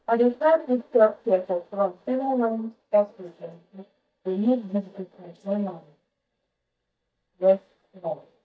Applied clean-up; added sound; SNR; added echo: neural mask model DeepFilterNet 3.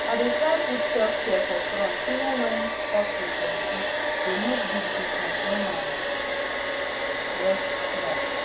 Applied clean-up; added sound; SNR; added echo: none; Domestic sounds, home sounds; -4 dB; reverberation time 0.3 s.